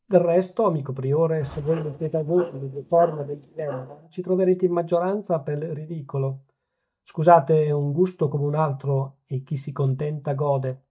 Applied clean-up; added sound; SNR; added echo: neural mask model DeepFilterNet 3.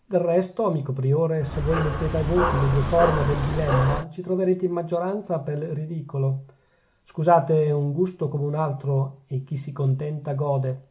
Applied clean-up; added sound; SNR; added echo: none; Dog; 2 dB; none.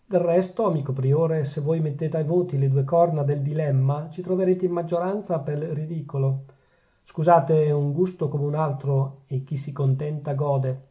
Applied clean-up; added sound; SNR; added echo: none; none; none; none.